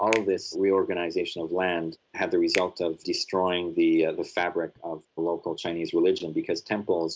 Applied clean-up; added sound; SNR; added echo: none; Finger snapping; 15 dB; none.